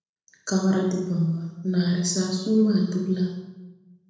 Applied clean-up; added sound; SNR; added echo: none; none; none; reverberation time 1.0 s.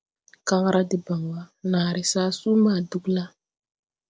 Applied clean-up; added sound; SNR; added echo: none; none; none; none.